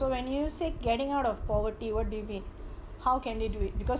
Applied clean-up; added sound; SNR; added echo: none; none; none; none.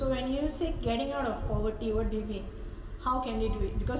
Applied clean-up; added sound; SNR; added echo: none; none; none; reverberation time 1.6 s.